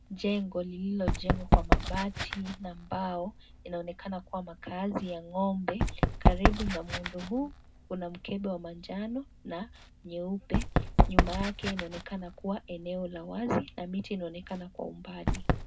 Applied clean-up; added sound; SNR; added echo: none; Run; -3 dB; reverberation time 0.2 s.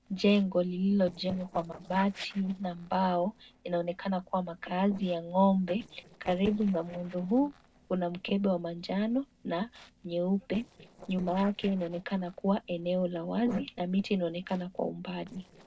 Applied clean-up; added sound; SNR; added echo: neural separator model SepFormer DNS4.